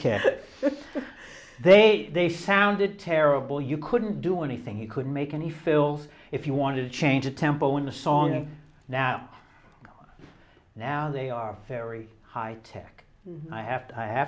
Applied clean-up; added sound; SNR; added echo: none; none; none; none.